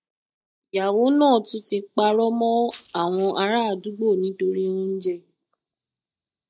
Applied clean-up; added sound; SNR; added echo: neural mask model DeepFilterNet 3.